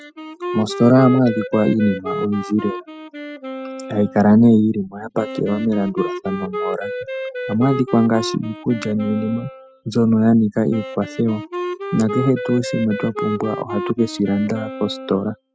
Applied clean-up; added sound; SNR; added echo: classical method spectral subtraction.